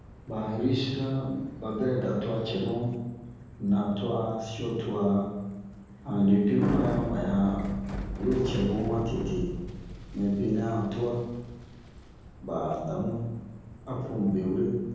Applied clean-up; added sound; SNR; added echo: none; Bicycle; 11 dB; reverberation time 1.3 s.